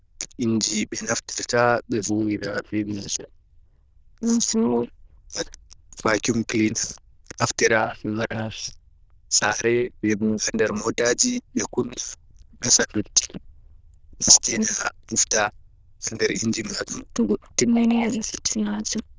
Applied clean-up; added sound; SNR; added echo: neural diffusion model UNIVERSE++.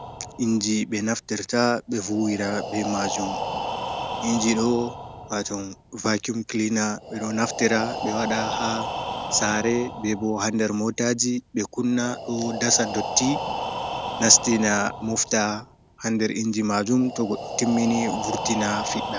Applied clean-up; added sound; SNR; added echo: none; Breathing; 8 dB; none.